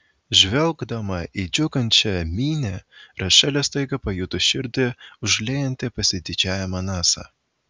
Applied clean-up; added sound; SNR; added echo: none; none; none; none.